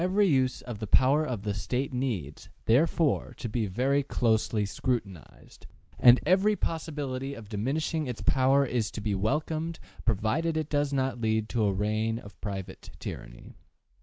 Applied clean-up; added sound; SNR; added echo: none; none; none; none.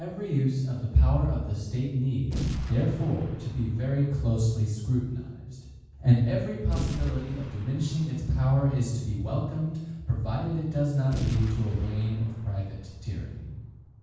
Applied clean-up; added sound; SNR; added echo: none; Boom; 11 dB; reverberation time 1.2 s.